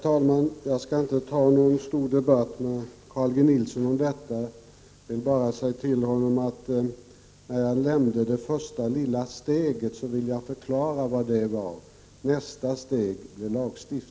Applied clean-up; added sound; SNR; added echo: none; none; none; none.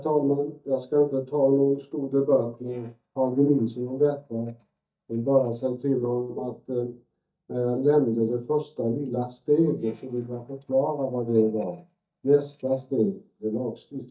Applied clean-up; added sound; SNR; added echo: neural mask model DeepFilterNet 3.